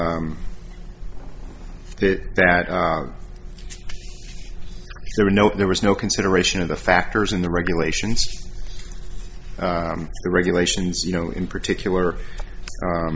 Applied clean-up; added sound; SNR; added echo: none; none; none; none.